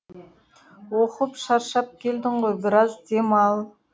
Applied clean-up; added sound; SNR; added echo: none; none; none; none.